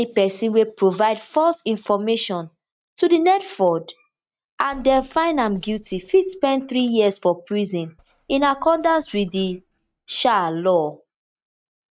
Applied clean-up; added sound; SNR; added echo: neural mask model RNNoise.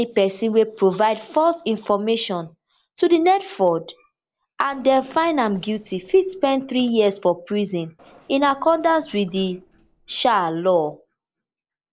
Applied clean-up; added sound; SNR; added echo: neural separator model SepFormer DNS4.